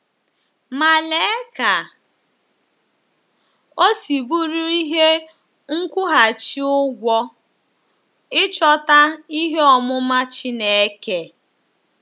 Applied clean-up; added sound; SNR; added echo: none; none; none; none.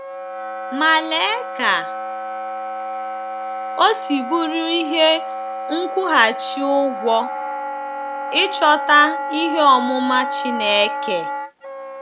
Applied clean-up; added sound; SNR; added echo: none; Wind instrument, woodwind instrument; 6 dB; none.